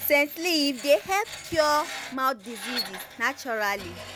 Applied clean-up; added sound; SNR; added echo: none; Screech; 13 dB; none.